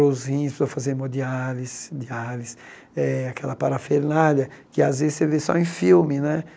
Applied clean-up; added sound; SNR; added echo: none; none; none; none.